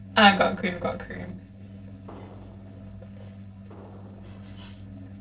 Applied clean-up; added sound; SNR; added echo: neural separator model SepFormer DNS4.